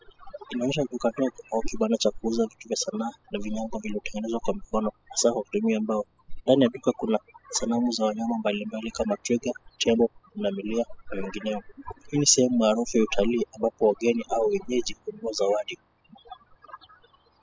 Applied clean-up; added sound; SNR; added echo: classical method spectral subtraction.